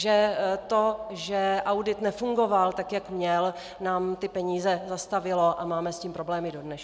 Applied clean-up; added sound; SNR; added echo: none; none; none; none.